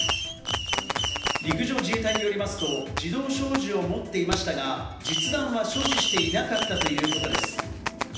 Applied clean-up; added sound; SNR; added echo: none; Fireworks; 2 dB; reverberation time 0.9 s.